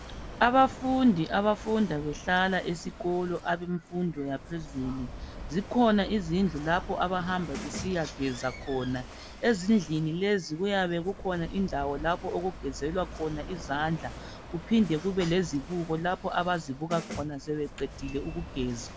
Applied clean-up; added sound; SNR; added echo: none; Snare drum + Walk, footsteps / Waves, surf / Wind; 13 dB; none.